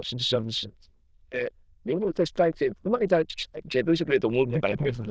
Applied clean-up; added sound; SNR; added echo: neural diffusion model UNIVERSE++.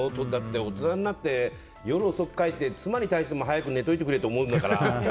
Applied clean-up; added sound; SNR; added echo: none; none; none; none.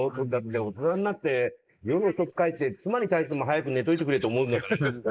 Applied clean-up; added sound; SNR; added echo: neural mask model Resemble Enhance denoiser.